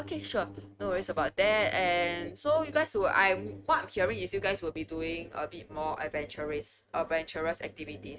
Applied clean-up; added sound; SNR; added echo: neural mask model RNNoise.